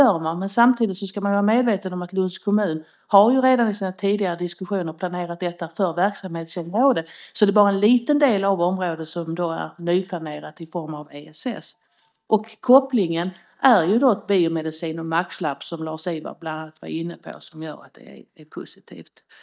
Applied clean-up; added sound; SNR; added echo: neural mask model DeepFilterNet 3.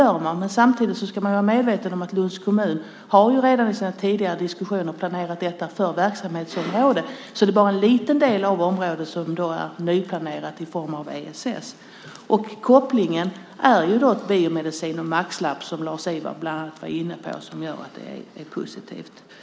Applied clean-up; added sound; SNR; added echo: none; none; none; none.